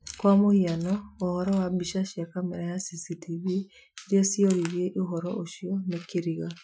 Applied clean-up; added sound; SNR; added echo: classical method Wiener filter.